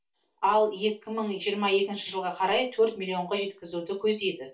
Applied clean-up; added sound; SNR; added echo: none; none; none; reverberation time 0.3 s.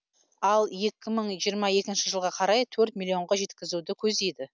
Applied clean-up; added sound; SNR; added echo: none; none; none; none.